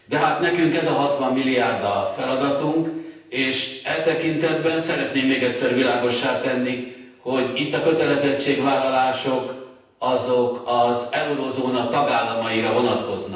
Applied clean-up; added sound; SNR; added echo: none; none; none; reverberation time 0.9 s.